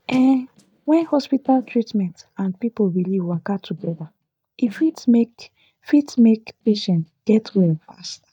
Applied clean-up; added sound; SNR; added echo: neural mask model DeepFilterNet 3.